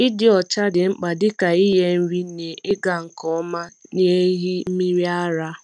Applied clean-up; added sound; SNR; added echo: none; none; none; none.